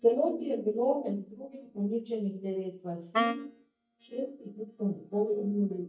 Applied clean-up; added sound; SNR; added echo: neural mask model DeepFilterNet 3.